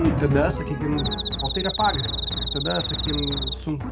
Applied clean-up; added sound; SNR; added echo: none; Drum + Cricket; 0 dB; none.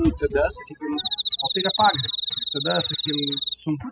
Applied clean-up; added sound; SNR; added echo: classical method spectral subtraction.